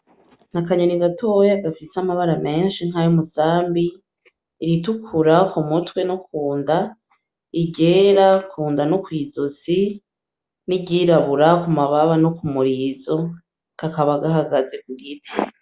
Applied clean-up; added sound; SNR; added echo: none; none; none; none.